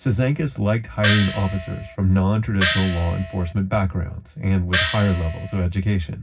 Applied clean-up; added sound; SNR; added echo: none; Gong; 3 dB; reverberation time 0.4 s.